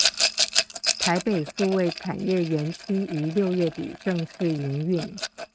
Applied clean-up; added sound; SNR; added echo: neural mask model RNNoise.